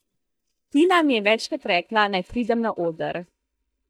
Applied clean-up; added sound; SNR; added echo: neural mask model DeepFilterNet 3.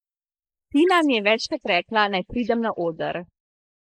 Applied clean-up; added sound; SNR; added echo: neural mask model Resemble Enhance denoiser.